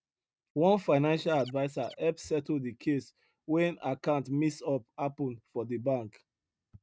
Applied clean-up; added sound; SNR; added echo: neural mask model RNNoise.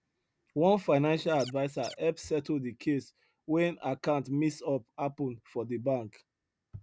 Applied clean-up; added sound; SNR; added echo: none; Scratching (performance technique); 18 dB; none.